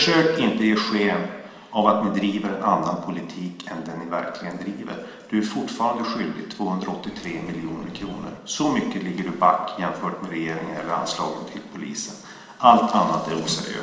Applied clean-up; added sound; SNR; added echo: none; Bird; 20 dB; reverberation time 1.1 s.